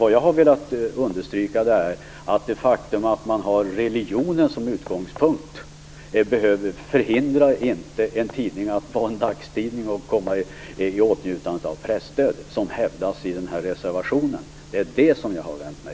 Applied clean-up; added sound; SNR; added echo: none; none; none; none.